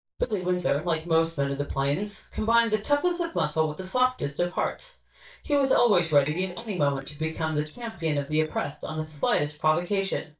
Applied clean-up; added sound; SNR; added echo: neural mask model DeepFilterNet 3.